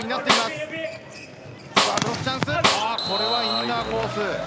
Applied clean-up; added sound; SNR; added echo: none; Snare drum; 0 dB; none.